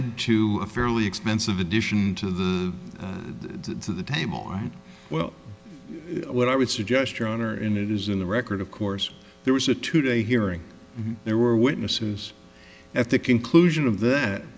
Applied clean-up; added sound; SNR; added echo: none; Knock; 19 dB; none.